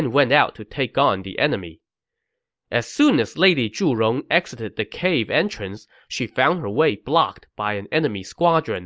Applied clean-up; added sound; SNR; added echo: none; none; none; none.